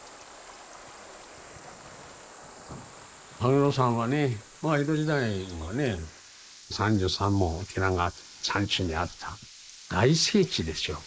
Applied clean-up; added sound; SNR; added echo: neural mask model Resemble Enhance denoiser.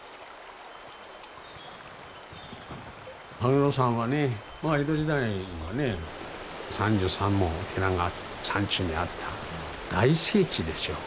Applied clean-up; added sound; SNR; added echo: none; none; none; none.